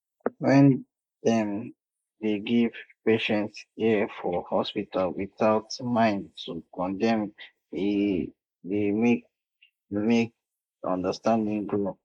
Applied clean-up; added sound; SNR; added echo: neural mask model Resemble Enhance denoiser.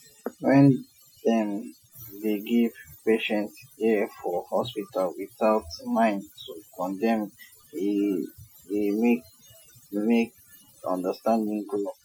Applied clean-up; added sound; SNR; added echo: classical method Wiener filter.